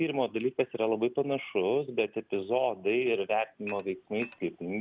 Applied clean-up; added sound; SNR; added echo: none; Dishes, pots, and pans / Glass; 14 dB; none.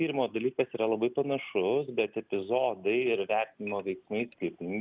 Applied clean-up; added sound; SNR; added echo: neural mask model Resemble Enhance denoiser.